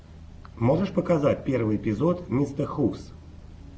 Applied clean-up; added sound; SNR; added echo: none; none; none; none.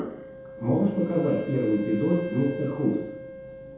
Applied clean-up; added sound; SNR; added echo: none; Wind instrument, woodwind instrument; 12 dB; reverberation time 1.8 s.